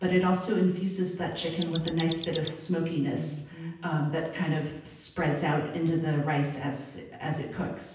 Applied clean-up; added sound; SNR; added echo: none; Mechanisms; 11 dB; reverberation time 0.9 s.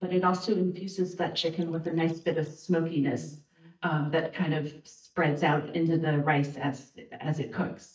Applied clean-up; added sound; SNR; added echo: neural mask model DeepFilterNet 3.